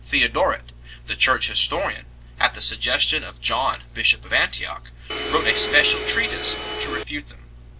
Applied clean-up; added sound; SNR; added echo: none; Domestic sounds, home sounds; 4 dB; none.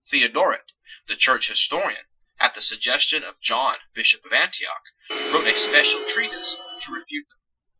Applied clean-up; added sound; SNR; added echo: classical method Wiener filter.